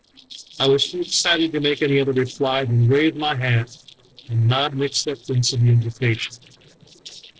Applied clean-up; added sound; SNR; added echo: neural separator model SepFormer DNS4.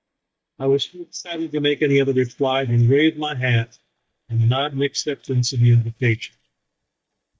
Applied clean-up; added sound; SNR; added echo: neural mask model DeepFilterNet 3.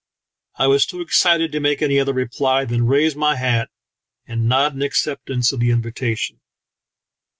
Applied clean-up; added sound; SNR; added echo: none; none; none; none.